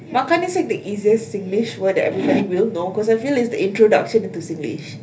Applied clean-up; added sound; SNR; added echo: none; none; none; reverberation time 0.3 s.